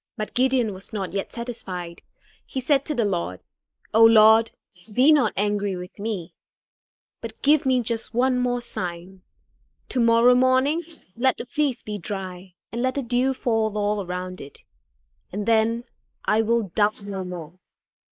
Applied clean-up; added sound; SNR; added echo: neural mask model Resemble Enhance denoiser.